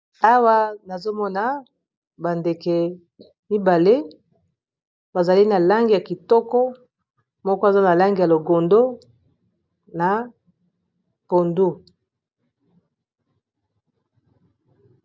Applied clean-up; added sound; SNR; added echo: none; none; none; none.